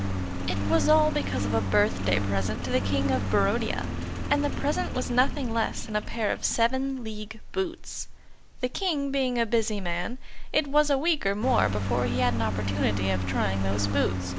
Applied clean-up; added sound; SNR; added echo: none; Engine; 5 dB; none.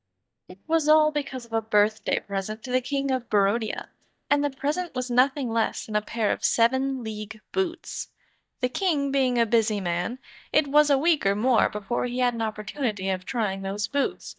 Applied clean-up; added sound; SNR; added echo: neural mask model DeepFilterNet 3.